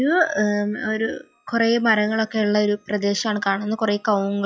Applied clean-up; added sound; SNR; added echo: classical method log-MMSE.